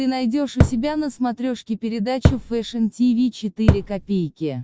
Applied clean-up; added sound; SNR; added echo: none; Thump, thud; -2 dB; none.